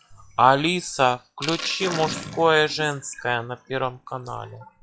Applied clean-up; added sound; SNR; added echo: classical method log-MMSE.